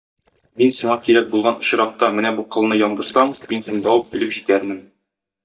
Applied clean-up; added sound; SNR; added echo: neural mask model DeepFilterNet 3.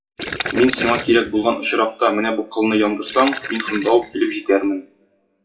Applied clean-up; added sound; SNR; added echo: classical method WPE with log-MMSE.